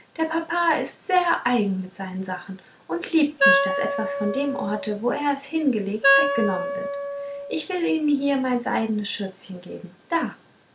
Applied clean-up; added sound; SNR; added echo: none; Wind instrument, woodwind instrument; -1 dB; none.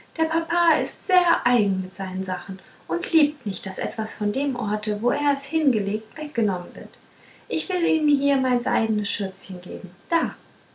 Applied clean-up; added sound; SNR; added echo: none; none; none; none.